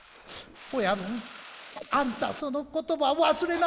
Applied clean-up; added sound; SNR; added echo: neural mask model Resemble Enhance denoiser.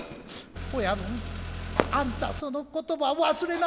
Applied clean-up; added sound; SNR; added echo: none; Car + Fireworks; 6 dB; none.